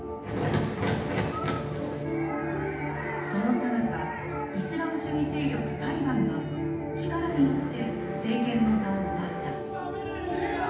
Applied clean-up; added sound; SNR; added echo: none; none; none; reverberation time 0.9 s.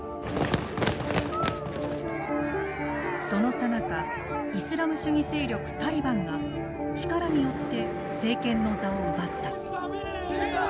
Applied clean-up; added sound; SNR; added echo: none; none; none; none.